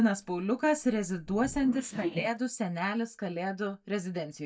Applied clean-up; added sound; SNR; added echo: neural mask model DeepFilterNet 3.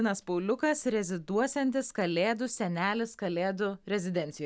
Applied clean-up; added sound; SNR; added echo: none; none; none; none.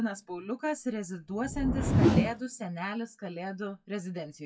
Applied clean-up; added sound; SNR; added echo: classical method WPE with log-MMSE.